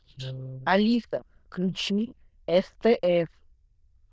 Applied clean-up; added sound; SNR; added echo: neural diffusion model UNIVERSE++.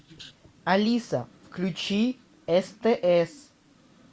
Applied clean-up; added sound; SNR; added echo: none; none; none; none.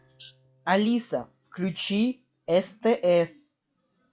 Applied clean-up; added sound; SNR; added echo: classical method log-MMSE.